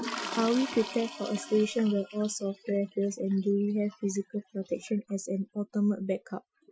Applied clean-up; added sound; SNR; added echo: classical method Wiener filter.